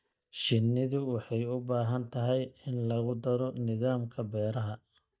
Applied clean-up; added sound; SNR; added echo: neural mask model DeepFilterNet 3.